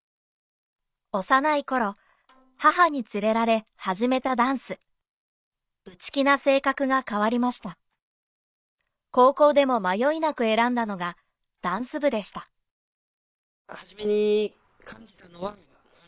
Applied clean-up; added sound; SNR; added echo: neural separator model SepFormer WHAM!.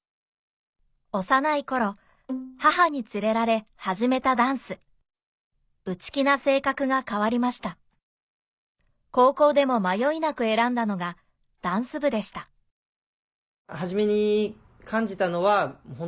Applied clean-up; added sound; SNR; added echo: none; Bowed string instrument; 14 dB; none.